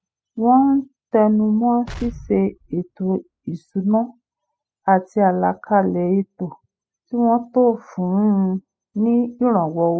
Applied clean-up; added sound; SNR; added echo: classical method spectral subtraction.